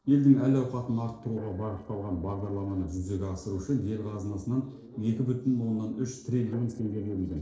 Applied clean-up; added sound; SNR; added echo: neural separator model SepFormer DNS4.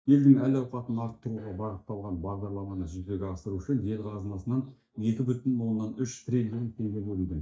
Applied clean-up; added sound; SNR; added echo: neural mask model DeepFilterNet 3.